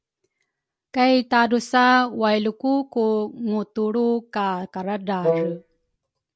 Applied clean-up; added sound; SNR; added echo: none; Wind instrument, woodwind instrument; 2 dB; none.